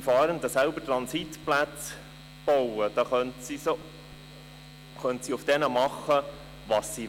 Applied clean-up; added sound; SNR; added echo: none; none; none; none.